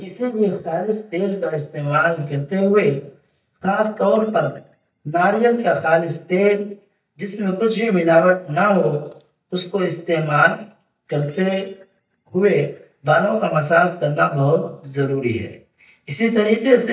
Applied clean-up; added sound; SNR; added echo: neural mask model DeepFilterNet 3.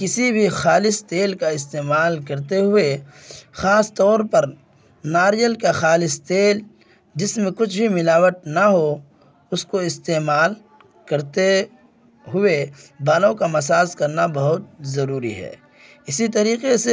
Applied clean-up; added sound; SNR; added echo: none; none; none; none.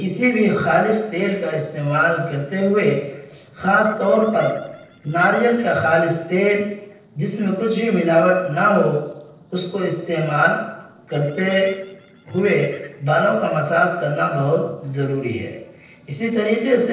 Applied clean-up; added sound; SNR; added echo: neural separator model SepFormer DNS4.